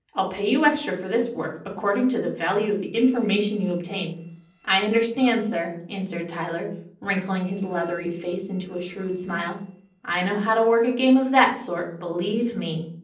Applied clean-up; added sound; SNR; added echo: neural separator model SepFormer DNS4.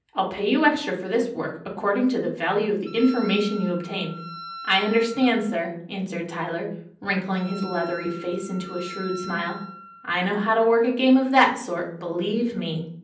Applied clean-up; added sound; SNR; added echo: none; Wind instrument, woodwind instrument; 16 dB; reverberation time 0.6 s.